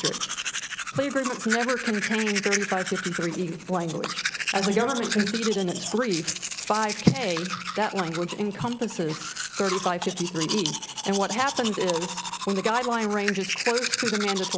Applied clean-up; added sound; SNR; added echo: none; Domestic sounds, home sounds; 5 dB; none.